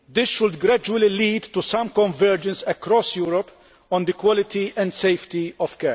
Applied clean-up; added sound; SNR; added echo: none; none; none; none.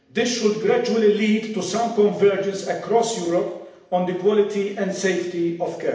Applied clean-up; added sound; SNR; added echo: none; none; none; reverberation time 0.8 s.